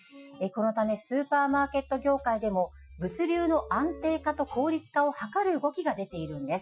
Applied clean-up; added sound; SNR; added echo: classical method Wiener filter.